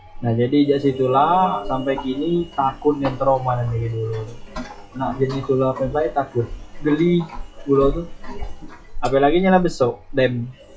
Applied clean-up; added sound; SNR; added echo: classical method WPE with log-MMSE.